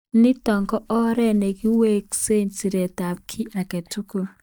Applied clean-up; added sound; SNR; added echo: neural mask model DeepFilterNet 3.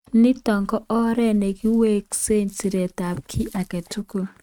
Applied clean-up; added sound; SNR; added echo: neural mask model RNNoise.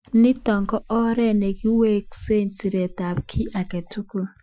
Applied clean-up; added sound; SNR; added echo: classical method Wiener filter.